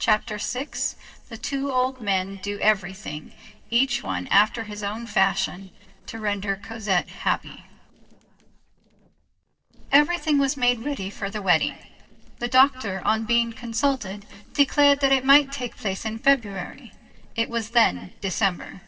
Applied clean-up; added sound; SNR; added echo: neural separator model SepFormer DNS4.